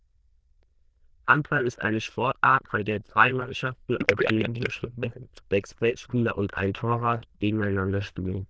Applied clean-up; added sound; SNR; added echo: neural diffusion model UNIVERSE++.